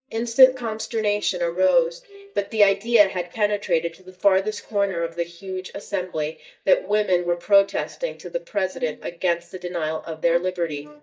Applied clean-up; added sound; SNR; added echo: neural mask model DeepFilterNet 3.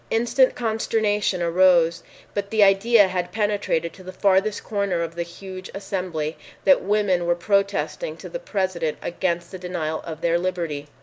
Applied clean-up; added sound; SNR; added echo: none; none; none; none.